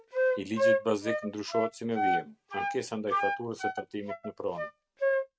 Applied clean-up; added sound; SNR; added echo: neural mask model RNNoise.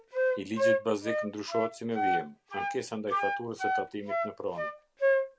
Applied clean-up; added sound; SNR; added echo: none; Wind instrument, woodwind instrument; -5 dB; none.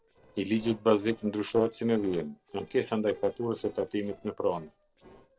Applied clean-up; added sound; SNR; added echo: neural separator model SepFormer DNS4.